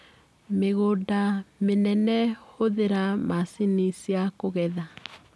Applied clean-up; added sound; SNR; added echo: none; none; none; none.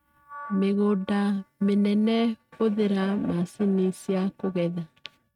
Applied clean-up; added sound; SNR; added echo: neural mask model RNNoise.